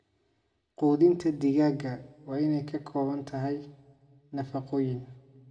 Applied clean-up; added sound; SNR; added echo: none; none; none; reverberation time 1.7 s.